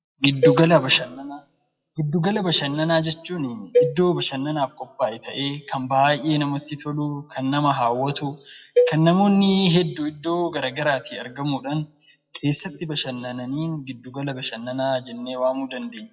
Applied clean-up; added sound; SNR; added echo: classical method WPE with log-MMSE.